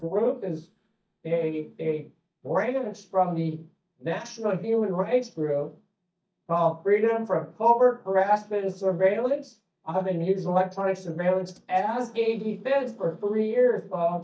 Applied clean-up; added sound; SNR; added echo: neural mask model DeepFilterNet 3.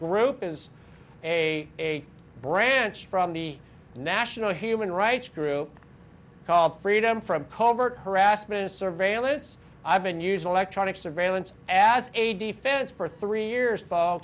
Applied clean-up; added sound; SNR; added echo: none; none; none; none.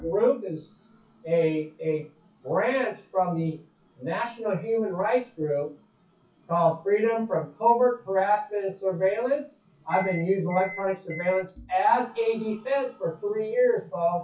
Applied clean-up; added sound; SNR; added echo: classical method WPE with log-MMSE.